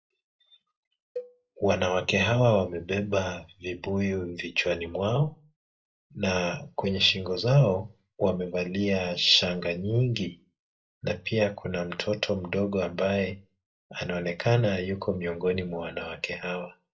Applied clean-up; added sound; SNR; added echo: none; Cowbell; 18 dB; reverberation time 0.2 s.